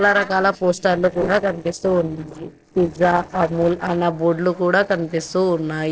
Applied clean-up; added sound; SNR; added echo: neural separator model SepFormer DNS4.